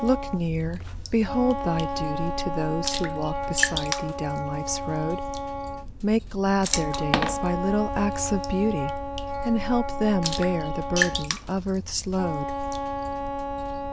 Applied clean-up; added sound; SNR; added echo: none; Wind instrument, woodwind instrument + Water / Splash, splatter; 2 dB; none.